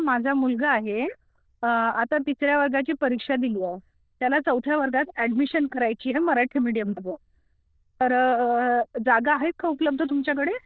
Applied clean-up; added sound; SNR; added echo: neural diffusion model UNIVERSE++.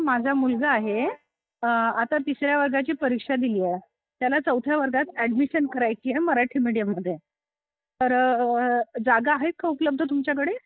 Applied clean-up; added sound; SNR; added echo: neural mask model DeepFilterNet 3.